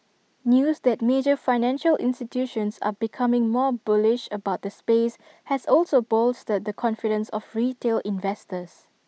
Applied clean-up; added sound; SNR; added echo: none; none; none; none.